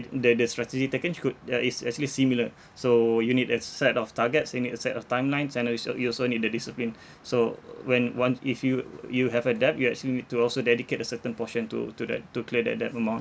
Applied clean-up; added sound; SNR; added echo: none; none; none; none.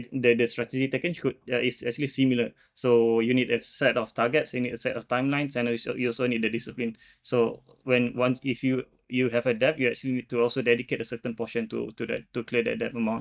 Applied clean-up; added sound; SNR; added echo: neural mask model DeepFilterNet 3.